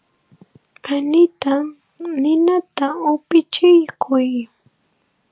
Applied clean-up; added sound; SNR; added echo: none; none; none; none.